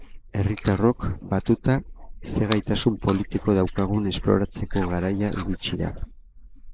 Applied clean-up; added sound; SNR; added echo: neural mask model Resemble Enhance denoiser.